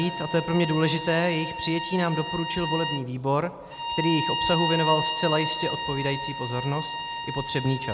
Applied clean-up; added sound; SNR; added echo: none; Bowed string instrument; 5 dB; none.